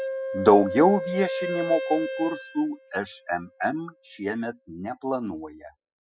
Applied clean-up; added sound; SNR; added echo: classical method spectral subtraction.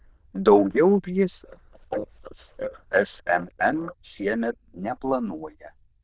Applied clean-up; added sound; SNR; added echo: neural diffusion model UNIVERSE++.